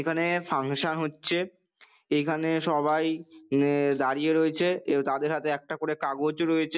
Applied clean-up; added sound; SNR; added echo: none; Rattle (instrument); 15 dB; none.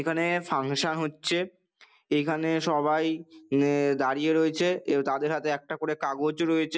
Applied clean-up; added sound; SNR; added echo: none; none; none; none.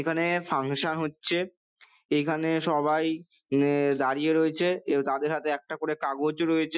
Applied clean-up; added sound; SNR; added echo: classical method Wiener filter.